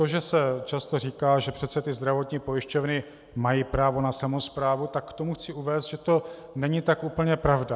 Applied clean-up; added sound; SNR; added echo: none; none; none; none.